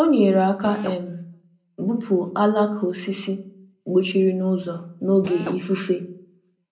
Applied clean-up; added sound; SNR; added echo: none; Drill; 15 dB; reverberation time 0.5 s.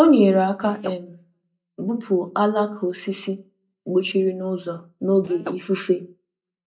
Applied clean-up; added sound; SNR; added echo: neural mask model DeepFilterNet 3.